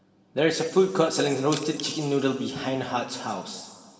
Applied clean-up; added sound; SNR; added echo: none; Crushing; 15 dB; reverberation time 1.7 s.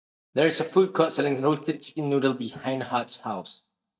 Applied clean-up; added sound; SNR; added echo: neural mask model DeepFilterNet 3.